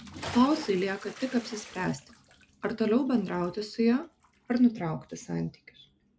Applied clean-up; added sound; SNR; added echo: none; Bathtub (filling or washing) / Splash, splatter; 18 dB; none.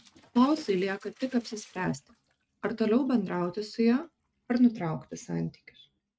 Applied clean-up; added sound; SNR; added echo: neural mask model RNNoise.